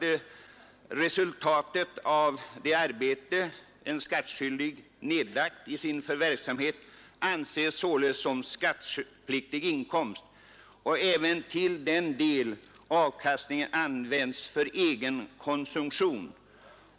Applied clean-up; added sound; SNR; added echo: none; none; none; none.